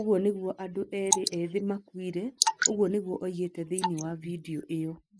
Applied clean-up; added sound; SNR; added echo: neural mask model Resemble Enhance denoiser.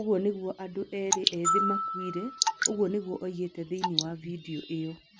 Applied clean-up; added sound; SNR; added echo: none; Glockenspiel + Drip / Water; 0 dB; none.